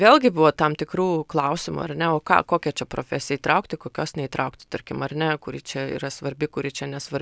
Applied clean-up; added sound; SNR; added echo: none; none; none; none.